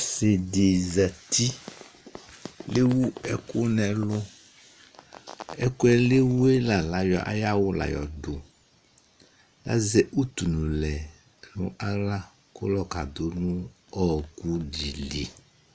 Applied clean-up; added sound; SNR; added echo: none; none; none; none.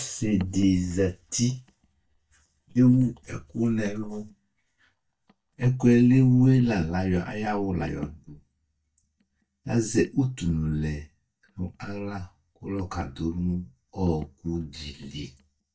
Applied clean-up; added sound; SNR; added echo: neural mask model DeepFilterNet 3.